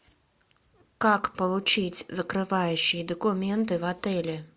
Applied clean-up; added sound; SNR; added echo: none; none; none; none.